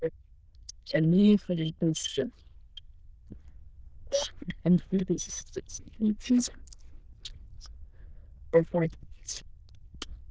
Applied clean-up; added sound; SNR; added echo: neural diffusion model UNIVERSE++.